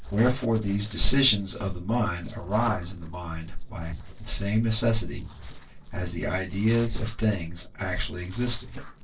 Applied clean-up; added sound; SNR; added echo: neural separator model SepFormer DNS4.